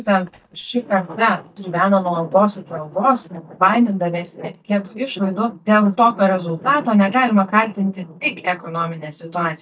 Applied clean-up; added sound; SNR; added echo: neural mask model DeepFilterNet 3.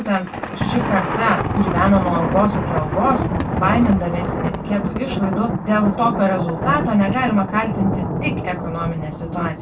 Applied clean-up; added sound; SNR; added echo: none; Thunder; 3 dB; reverberation time 0.2 s.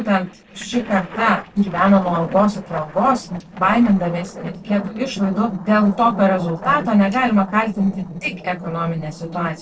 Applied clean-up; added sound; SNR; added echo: neural separator model SepFormer DNS4.